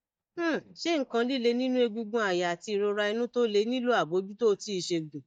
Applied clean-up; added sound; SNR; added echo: neural mask model DeepFilterNet 3.